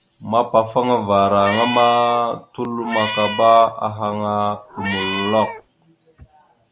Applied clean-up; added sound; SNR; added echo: none; Meow; 8 dB; none.